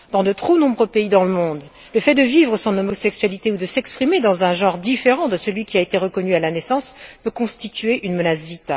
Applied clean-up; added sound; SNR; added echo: none; none; none; none.